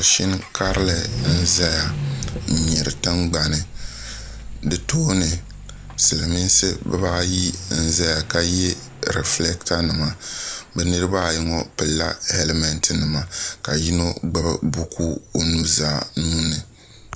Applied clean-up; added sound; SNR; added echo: none; Accelerating, revving, vroom / Vehicle; 11 dB; none.